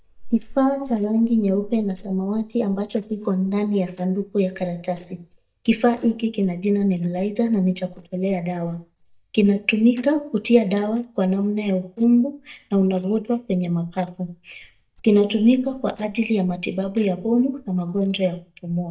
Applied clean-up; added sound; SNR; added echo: neural mask model DeepFilterNet 3.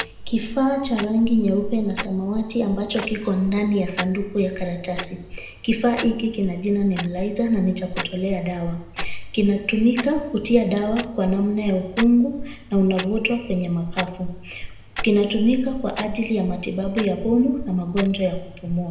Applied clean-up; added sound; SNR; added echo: none; Clock; 10 dB; reverberation time 0.8 s.